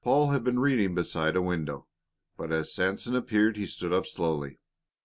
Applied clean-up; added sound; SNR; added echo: none; none; none; none.